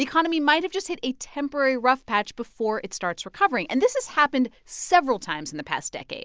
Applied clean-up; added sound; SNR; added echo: none; none; none; none.